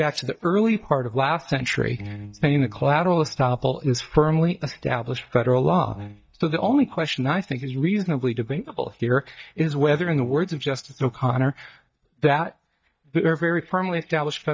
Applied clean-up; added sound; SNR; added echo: neural mask model DeepFilterNet 3.